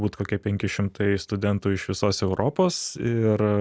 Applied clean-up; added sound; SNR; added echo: none; none; none; none.